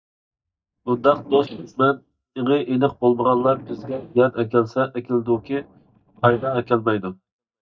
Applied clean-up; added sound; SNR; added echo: neural mask model DeepFilterNet 3.